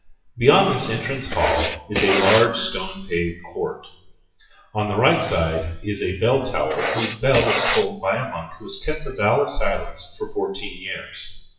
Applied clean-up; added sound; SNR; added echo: classical method WPE with log-MMSE.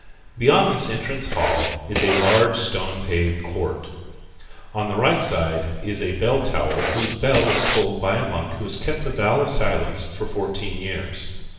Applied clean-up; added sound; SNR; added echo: none; Writing; 2 dB; reverberation time 1.3 s.